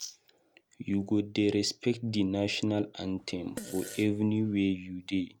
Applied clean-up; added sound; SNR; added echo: none; Fart; 15 dB; none.